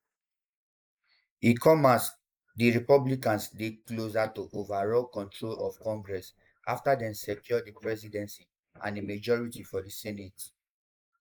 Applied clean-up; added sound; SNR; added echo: neural mask model Resemble Enhance denoiser.